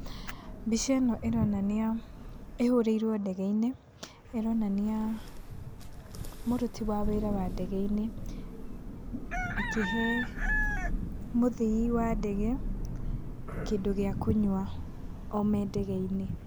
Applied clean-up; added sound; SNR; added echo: none; Thunder + Chicken, rooster; 5 dB; none.